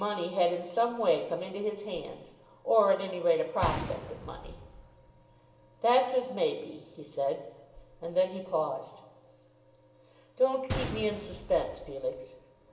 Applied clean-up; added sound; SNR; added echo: none; Gunshot, gunfire; 13 dB; reverberation time 1.2 s.